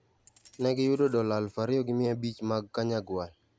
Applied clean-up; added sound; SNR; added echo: none; Keys jangling; 18 dB; none.